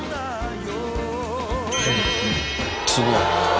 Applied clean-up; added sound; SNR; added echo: none; none; none; none.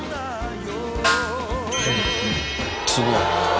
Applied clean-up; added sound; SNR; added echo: none; Snare drum; 5 dB; none.